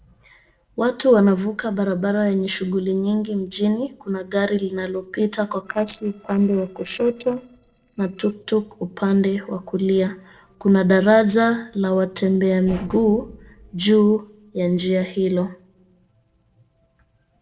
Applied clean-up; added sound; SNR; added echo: neural separator model SepFormer DNS4.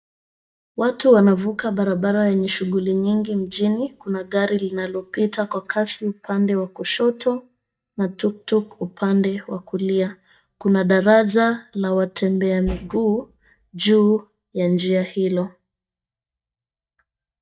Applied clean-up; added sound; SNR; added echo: neural mask model DeepFilterNet 3.